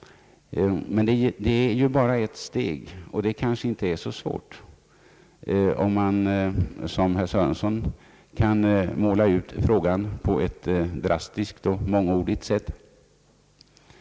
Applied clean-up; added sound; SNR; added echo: none; none; none; none.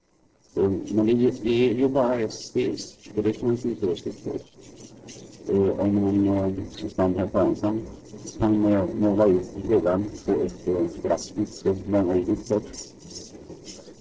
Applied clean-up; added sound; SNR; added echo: neural separator model SepFormer DNS4.